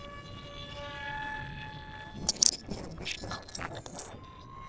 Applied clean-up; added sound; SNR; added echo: neural separator model SepFormer DNS4.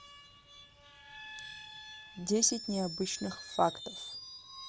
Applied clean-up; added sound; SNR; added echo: none; Screech; 11 dB; none.